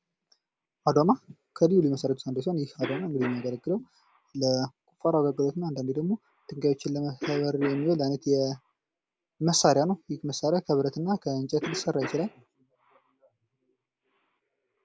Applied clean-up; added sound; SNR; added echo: none; Cough; 17 dB; none.